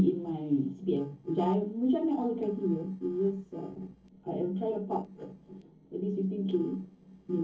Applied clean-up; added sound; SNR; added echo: neural separator model SepFormer DNS4.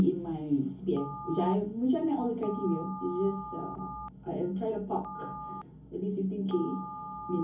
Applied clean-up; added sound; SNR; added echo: none; Telephone; 12 dB; reverberation time 0.3 s.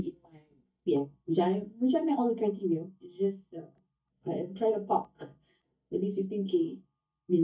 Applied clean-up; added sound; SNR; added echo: neural mask model DeepFilterNet 3.